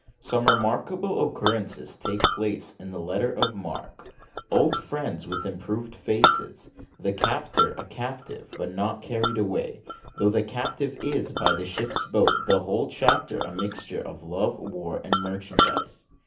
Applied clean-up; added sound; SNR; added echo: none; Chink, clink; 2 dB; reverberation time 0.3 s.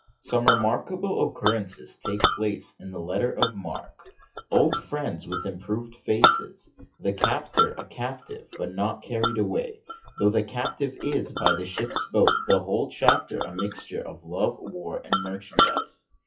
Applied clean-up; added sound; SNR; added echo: classical method WPE with log-MMSE.